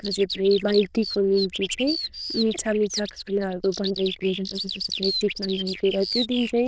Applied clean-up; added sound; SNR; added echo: neural diffusion model UNIVERSE++.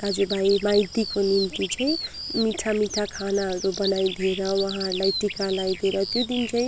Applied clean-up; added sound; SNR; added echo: none; Bird vocalization, bird call, bird song; 9 dB; none.